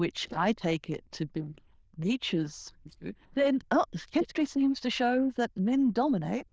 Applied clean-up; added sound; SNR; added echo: neural diffusion model UNIVERSE++.